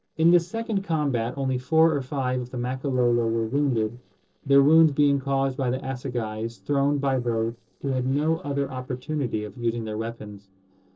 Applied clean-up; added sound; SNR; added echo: neural separator model SepFormer DNS4.